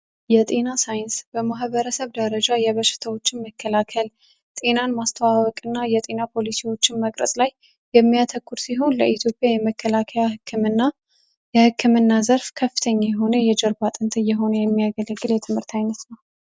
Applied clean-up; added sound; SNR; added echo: none; none; none; none.